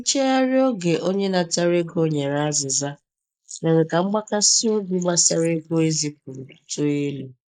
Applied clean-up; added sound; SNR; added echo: neural mask model Resemble Enhance denoiser.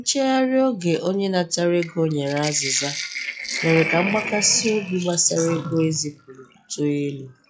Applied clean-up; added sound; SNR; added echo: classical method log-MMSE.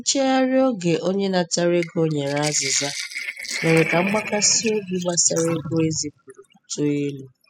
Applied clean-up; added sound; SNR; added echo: classical method spectral subtraction.